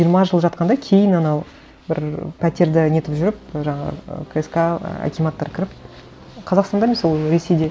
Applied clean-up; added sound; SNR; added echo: none; none; none; none.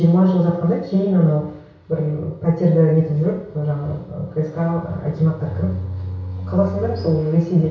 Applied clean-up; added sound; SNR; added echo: none; Bowed string instrument; 9 dB; reverberation time 0.6 s.